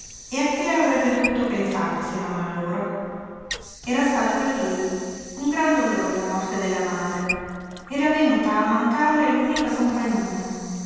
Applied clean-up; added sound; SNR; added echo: none; Sink (filling or washing) / Water; 15 dB; reverberation time 2.1 s.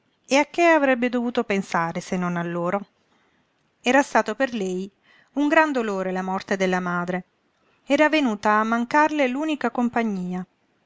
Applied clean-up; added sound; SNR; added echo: none; none; none; none.